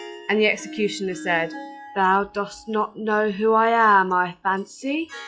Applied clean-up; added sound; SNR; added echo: classical method log-MMSE.